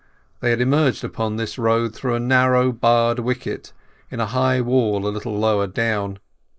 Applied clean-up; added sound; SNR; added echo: neural mask model Resemble Enhance denoiser.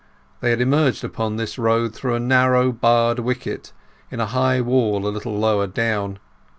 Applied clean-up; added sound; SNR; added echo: none; none; none; none.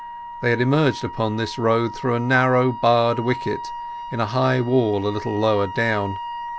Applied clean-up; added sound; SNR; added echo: none; Wind instrument, woodwind instrument; 12 dB; none.